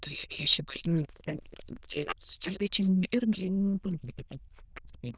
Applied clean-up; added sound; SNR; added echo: neural diffusion model UNIVERSE++.